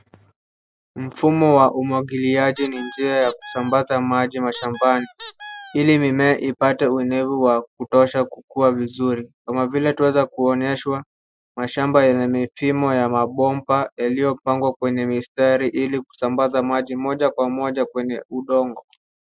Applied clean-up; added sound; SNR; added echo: classical method Wiener filter.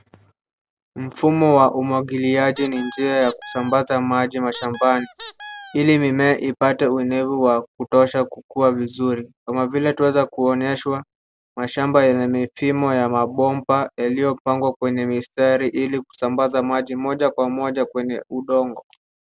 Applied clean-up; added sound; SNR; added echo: none; Squeak; 18 dB; none.